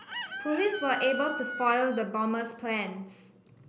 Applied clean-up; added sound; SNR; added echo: none; Chicken, rooster; 9 dB; none.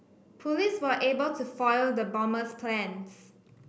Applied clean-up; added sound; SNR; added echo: none; none; none; none.